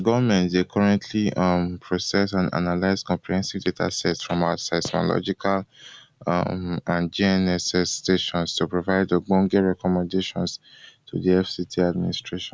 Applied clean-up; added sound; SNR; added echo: none; none; none; none.